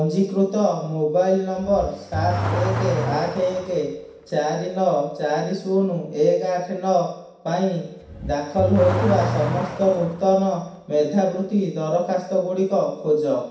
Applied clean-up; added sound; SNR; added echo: none; Accelerating, revving, vroom / Car; 9 dB; reverberation time 0.6 s.